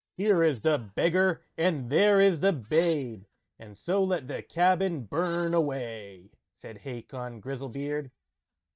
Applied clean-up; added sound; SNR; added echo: neural mask model DeepFilterNet 3.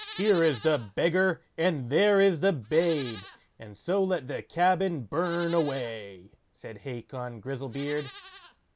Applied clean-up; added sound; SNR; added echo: none; Livestock, farm animals, working animals; 19 dB; none.